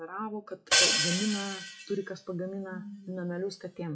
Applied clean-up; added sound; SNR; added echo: classical method WPE with log-MMSE.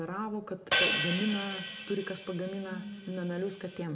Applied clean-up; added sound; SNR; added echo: none; Hi-hat; -3 dB; reverberation time 1.0 s.